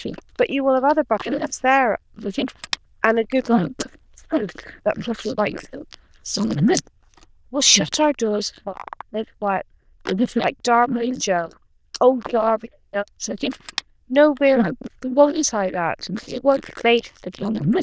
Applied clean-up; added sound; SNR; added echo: neural diffusion model UNIVERSE++.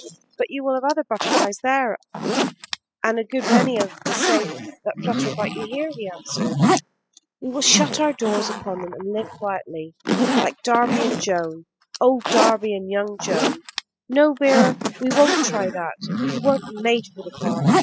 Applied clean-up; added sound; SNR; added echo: classical method spectral subtraction.